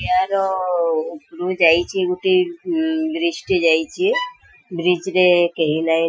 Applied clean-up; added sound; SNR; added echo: classical method Wiener filter.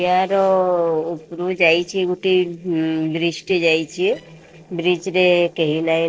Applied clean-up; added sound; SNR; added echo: neural separator model SepFormer DNS4.